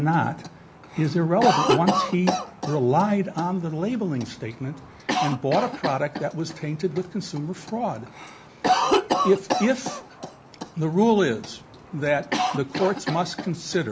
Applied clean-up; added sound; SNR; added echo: none; Cough; 3 dB; none.